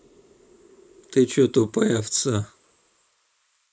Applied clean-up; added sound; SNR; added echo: neural mask model Resemble Enhance denoiser.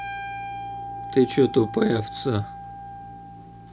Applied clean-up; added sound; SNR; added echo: none; Wind instrument, woodwind instrument; 10 dB; none.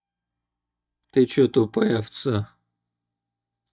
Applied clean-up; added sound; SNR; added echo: neural mask model DeepFilterNet 3.